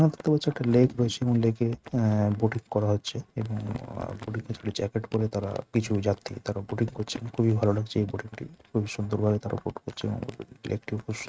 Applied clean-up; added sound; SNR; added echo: neural mask model RNNoise.